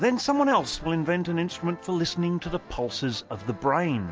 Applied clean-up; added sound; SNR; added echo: none; none; none; none.